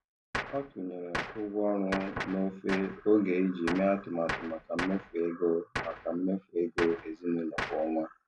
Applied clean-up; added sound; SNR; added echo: none; Gunshot, gunfire; 9 dB; none.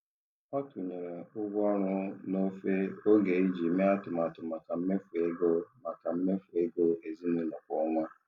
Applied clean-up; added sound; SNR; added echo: none; none; none; none.